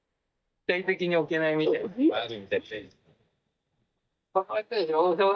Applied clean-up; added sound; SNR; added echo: neural mask model DeepFilterNet 3.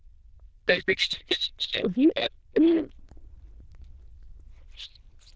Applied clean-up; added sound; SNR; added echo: neural diffusion model UNIVERSE++.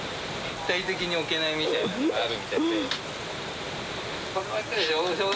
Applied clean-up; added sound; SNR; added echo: none; Stream; 11 dB; none.